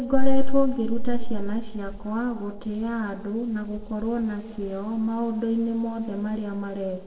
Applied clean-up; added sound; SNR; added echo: neural separator model SepFormer DNS4.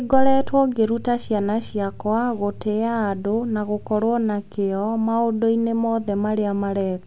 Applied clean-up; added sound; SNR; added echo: none; none; none; none.